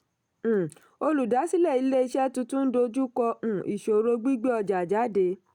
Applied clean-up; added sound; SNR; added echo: none; none; none; none.